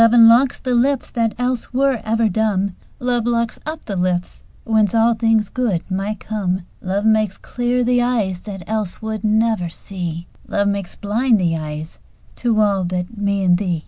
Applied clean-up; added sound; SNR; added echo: none; none; none; none.